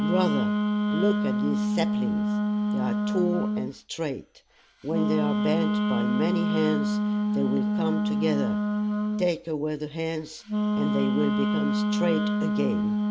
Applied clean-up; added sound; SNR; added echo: none; Wind instrument, woodwind instrument; -5 dB; none.